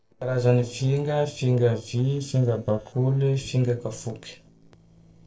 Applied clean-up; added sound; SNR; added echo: neural separator model SepFormer DNS4.